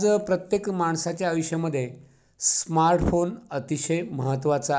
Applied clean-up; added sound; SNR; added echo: none; none; none; none.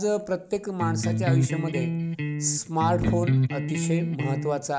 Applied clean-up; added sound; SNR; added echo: none; Electric guitar; -2 dB; none.